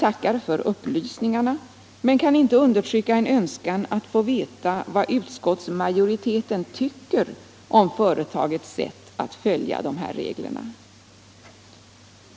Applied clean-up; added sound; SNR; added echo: none; none; none; none.